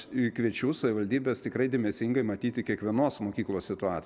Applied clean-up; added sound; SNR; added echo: none; none; none; none.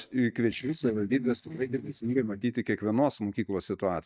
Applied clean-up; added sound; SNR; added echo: neural mask model DeepFilterNet 3.